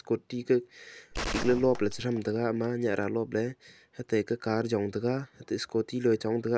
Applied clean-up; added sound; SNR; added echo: none; Gunshot, gunfire; 9 dB; none.